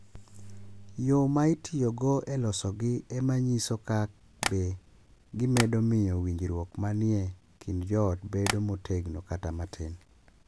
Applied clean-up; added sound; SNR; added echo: none; Tap; 8 dB; none.